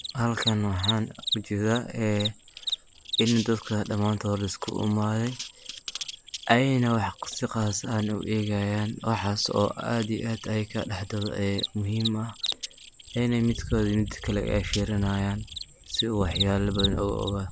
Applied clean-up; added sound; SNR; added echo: none; Cricket; 11 dB; none.